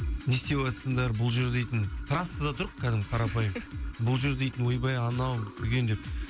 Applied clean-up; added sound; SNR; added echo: none; Sink (filling or washing) / Water; 18 dB; none.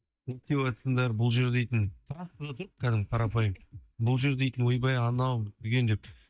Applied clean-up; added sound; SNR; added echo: neural mask model DeepFilterNet 3.